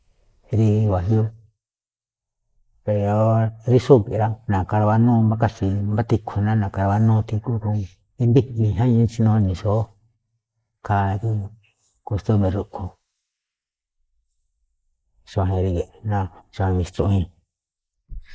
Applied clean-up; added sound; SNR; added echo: neural mask model Resemble Enhance denoiser.